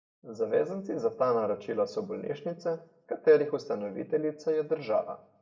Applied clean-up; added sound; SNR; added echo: none; none; none; reverberation time 0.5 s.